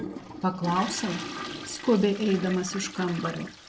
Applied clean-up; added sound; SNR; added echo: none; Toilet flush; 10 dB; none.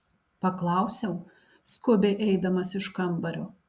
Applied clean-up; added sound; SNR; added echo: none; none; none; none.